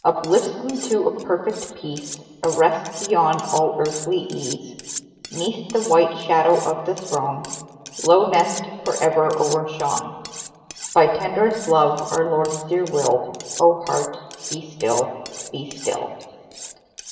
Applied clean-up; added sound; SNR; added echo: none; Cutlery, silverware; 14 dB; reverberation time 2.2 s.